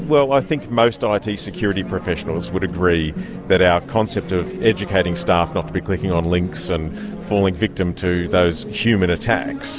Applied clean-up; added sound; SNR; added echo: none; none; none; none.